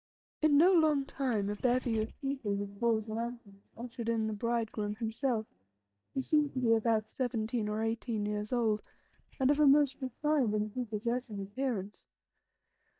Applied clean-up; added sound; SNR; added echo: neural mask model DeepFilterNet 3.